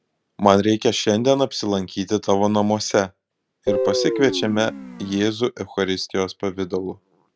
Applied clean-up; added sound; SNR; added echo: none; Guitar; 4 dB; none.